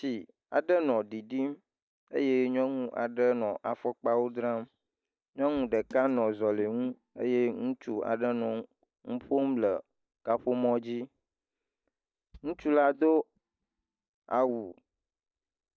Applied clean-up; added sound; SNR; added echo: neural mask model DeepFilterNet 3.